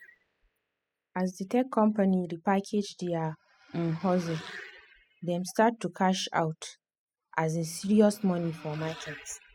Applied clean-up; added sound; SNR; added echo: classical method spectral subtraction.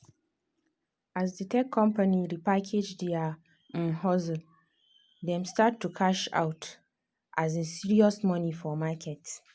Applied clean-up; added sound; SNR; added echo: none; none; none; none.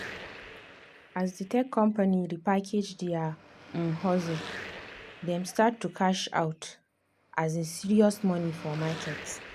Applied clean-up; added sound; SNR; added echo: none; Car passing by / Traffic noise, roadway noise / Engine; 16 dB; none.